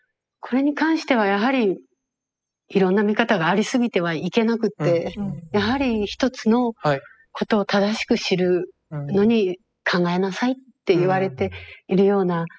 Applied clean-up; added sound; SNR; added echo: classical method spectral subtraction.